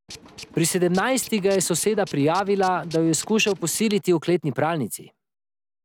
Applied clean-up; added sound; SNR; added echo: none; Tools; 19 dB; none.